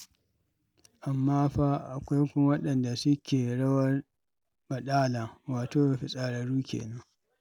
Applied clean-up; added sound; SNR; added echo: none; none; none; none.